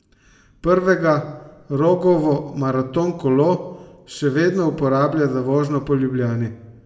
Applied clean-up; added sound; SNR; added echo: none; none; none; reverberation time 0.8 s.